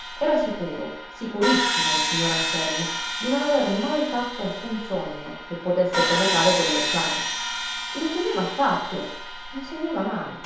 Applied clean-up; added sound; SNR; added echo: none; Crash cymbal; 2 dB; reverberation time 0.8 s.